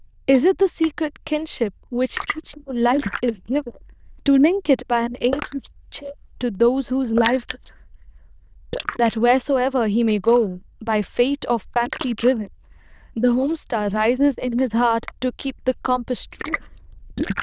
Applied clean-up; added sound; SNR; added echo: neural diffusion model UNIVERSE++.